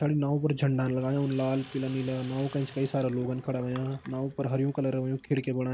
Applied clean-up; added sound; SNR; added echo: none; Sink (filling or washing); 19 dB; none.